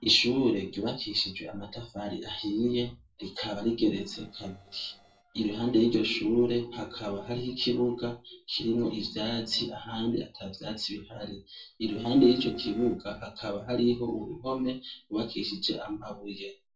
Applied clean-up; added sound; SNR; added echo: neural separator model SepFormer DNS4.